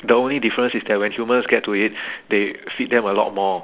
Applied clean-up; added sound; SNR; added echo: none; none; none; none.